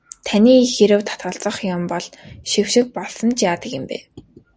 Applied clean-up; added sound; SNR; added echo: none; none; none; none.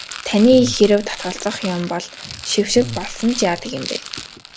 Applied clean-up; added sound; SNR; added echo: none; Buzz + Rattle; 13 dB; none.